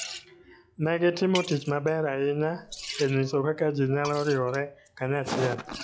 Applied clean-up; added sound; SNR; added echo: classical method log-MMSE.